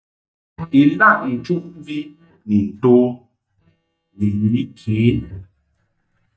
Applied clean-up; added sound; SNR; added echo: neural mask model DeepFilterNet 3.